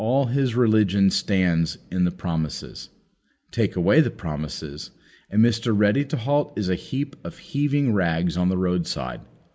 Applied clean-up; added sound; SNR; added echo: none; none; none; none.